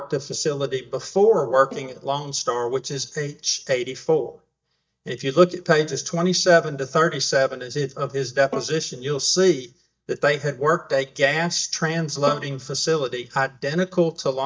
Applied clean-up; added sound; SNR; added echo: neural mask model DeepFilterNet 3.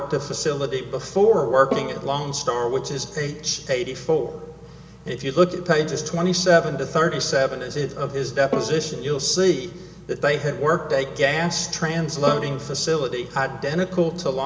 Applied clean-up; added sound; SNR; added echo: none; Bowed string instrument; 11 dB; none.